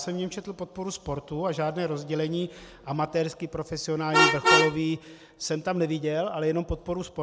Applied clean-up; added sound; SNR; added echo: none; Vehicle horn, car horn, honking; 2 dB; none.